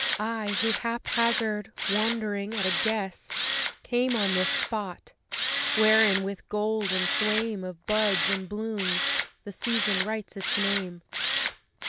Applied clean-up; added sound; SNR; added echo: none; Tools; 1 dB; none.